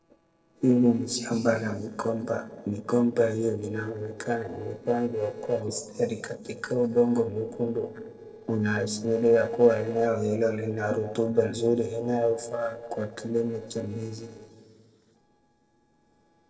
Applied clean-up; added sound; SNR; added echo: neural separator model SepFormer DNS4.